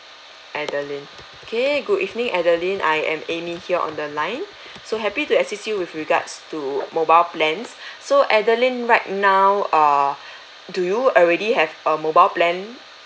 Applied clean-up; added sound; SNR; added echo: none; none; none; none.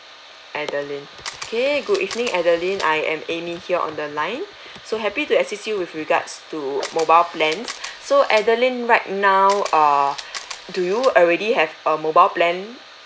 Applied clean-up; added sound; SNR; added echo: none; Camera; 15 dB; none.